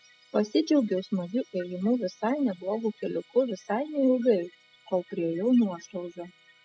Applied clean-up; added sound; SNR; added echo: classical method spectral subtraction.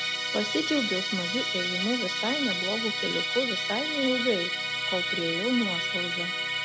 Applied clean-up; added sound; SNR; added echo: none; Musical instrument; -1 dB; none.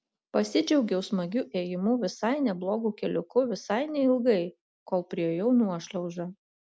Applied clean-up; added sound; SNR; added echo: none; none; none; none.